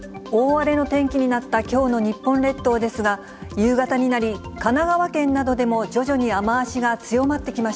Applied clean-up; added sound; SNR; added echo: none; none; none; none.